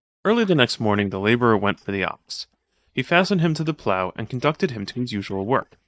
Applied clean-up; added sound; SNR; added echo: neural mask model DeepFilterNet 3.